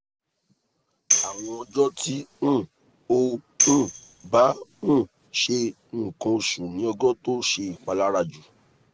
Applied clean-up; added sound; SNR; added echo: none; Tambourine; 2 dB; none.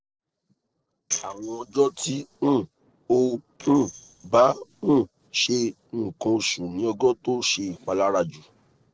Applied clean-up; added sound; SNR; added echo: neural separator model SepFormer DNS4.